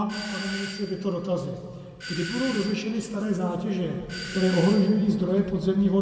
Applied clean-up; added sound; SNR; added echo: none; Doorbell; 14 dB; reverberation time 1.5 s.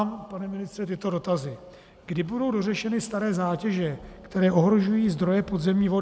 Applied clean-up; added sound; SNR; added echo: none; none; none; none.